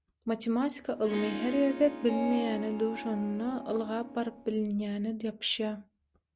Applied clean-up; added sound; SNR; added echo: none; Harp; 8 dB; none.